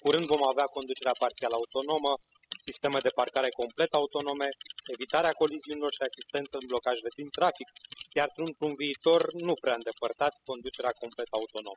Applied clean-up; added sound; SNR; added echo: classical method spectral subtraction.